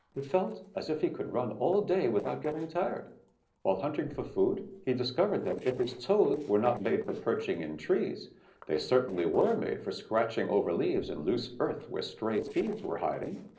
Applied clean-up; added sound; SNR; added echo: neural separator model SepFormer DNS4.